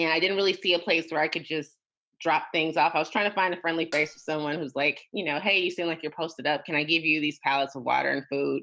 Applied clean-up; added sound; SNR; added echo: none; Dishes, pots, and pans; 18 dB; none.